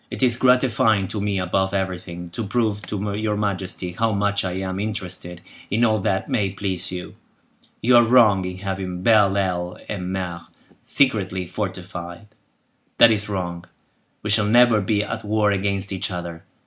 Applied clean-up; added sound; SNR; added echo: none; none; none; none.